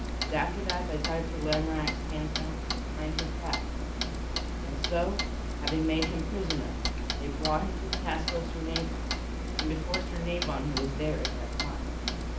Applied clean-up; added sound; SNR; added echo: none; Clock; -3 dB; reverberation time 0.4 s.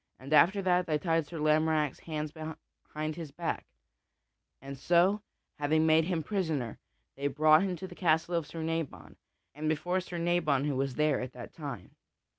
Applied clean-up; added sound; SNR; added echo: none; none; none; none.